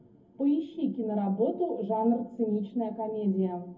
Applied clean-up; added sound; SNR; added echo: none; none; none; reverberation time 0.3 s.